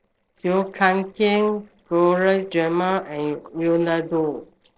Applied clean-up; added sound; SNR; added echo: neural separator model SepFormer DNS4.